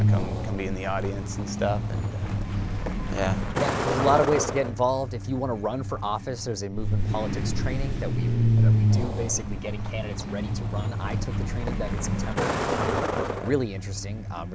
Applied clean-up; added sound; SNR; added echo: none; Truck; -4 dB; none.